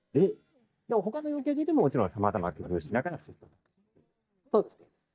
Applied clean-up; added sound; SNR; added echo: neural mask model DeepFilterNet 3.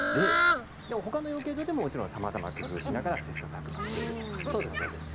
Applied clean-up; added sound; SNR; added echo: none; Fowl; -2 dB; none.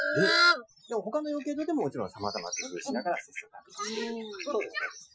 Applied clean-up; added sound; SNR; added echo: classical method Wiener filter.